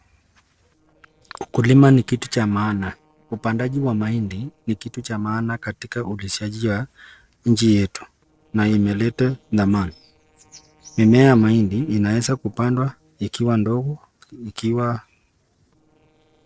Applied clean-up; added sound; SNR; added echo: neural separator model SepFormer DNS4.